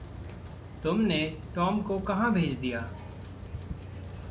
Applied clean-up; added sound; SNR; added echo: none; Rain; 10 dB; none.